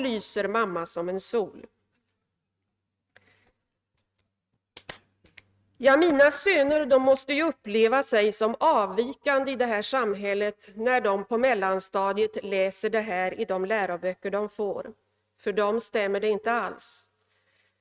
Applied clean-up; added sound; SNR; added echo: neural mask model RNNoise.